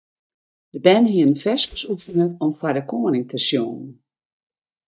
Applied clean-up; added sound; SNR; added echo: neural mask model DeepFilterNet 3.